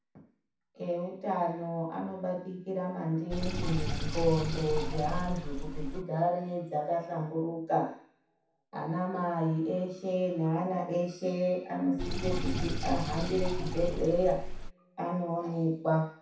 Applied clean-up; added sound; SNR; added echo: none; Sink (filling or washing); 5 dB; reverberation time 0.7 s.